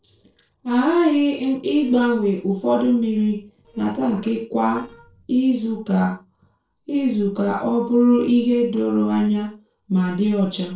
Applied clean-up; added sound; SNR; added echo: neural separator model SepFormer DNS4.